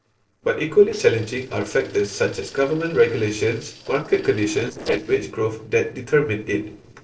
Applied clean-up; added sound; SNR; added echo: neural separator model SepFormer DNS4.